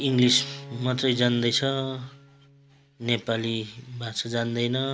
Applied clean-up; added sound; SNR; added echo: none; Bowed string instrument; 19 dB; none.